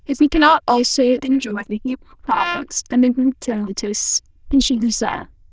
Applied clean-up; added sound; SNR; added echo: neural diffusion model UNIVERSE++.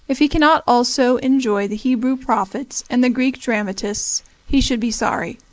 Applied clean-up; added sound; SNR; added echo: neural mask model Resemble Enhance denoiser.